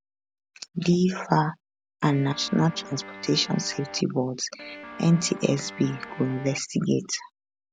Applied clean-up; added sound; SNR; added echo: none; Guitar; 15 dB; none.